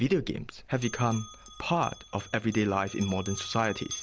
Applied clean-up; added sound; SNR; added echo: none; Bell; 15 dB; none.